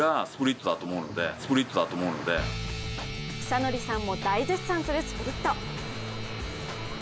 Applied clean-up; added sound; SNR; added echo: none; none; none; none.